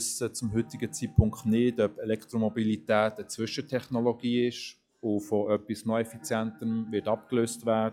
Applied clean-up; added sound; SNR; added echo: classical method log-MMSE.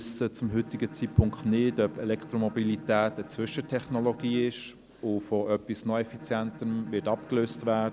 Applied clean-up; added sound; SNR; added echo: none; Bowed string instrument; 19 dB; none.